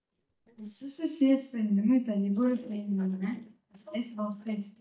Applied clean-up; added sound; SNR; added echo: neural mask model DeepFilterNet 3.